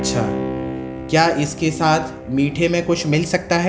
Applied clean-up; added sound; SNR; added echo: none; Bowed string instrument; 9 dB; none.